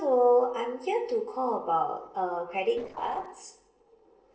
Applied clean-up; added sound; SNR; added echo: neural separator model SepFormer DNS4.